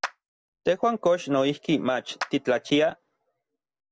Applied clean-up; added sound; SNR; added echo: none; Clapping; 15 dB; none.